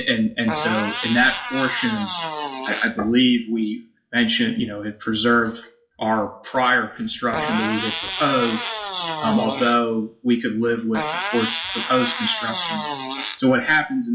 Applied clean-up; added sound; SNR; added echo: classical method WPE with log-MMSE.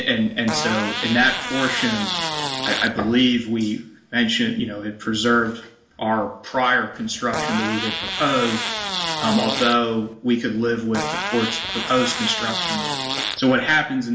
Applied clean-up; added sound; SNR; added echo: none; Fart; 4 dB; reverberation time 0.5 s.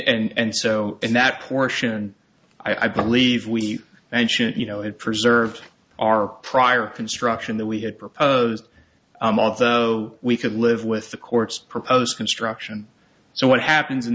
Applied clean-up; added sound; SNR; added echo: none; none; none; none.